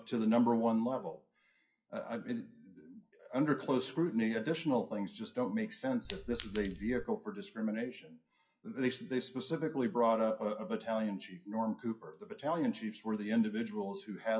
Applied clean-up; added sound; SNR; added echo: classical method WPE with log-MMSE.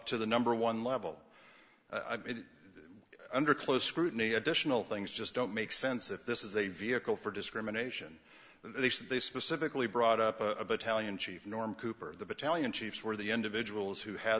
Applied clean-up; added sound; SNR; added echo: none; none; none; none.